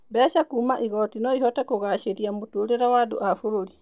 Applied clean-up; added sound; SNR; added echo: none; none; none; none.